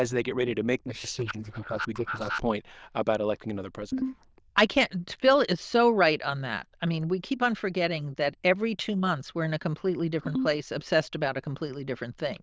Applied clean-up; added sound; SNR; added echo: neural diffusion model UNIVERSE++.